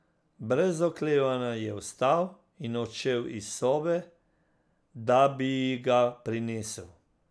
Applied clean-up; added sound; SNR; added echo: none; none; none; none.